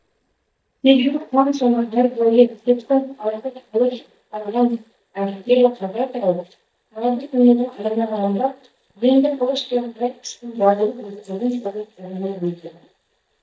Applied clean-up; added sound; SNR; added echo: neural mask model DeepFilterNet 3.